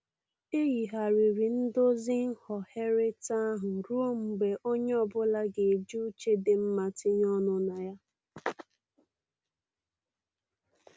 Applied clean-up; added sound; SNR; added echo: none; none; none; none.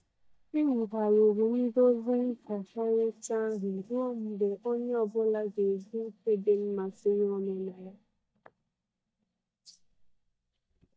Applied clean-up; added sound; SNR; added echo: neural mask model DeepFilterNet 3.